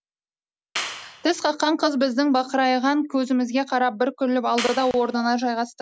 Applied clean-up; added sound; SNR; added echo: none; Clapping; 10 dB; none.